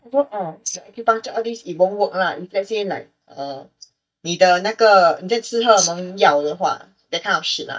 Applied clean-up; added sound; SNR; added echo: neural mask model DeepFilterNet 3.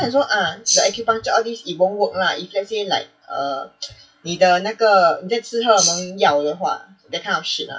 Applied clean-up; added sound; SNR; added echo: classical method WPE with log-MMSE.